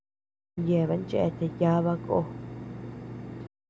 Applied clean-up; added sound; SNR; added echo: none; Engine; 10 dB; none.